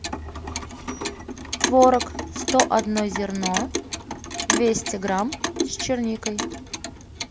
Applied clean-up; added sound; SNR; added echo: none; Clock; 4 dB; none.